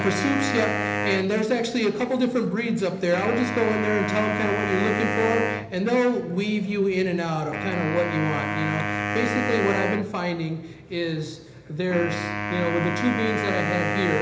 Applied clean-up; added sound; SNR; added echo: none; Wind instrument, woodwind instrument; 4 dB; reverberation time 1.0 s.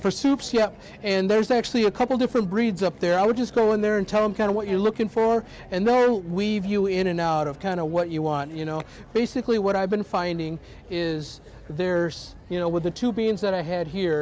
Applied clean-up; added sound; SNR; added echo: none; none; none; none.